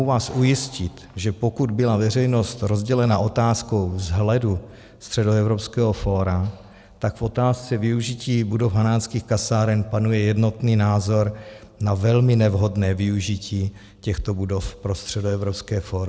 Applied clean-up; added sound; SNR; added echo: none; none; none; none.